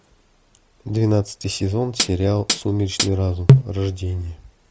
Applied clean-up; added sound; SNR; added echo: none; Hi-hat; -3 dB; none.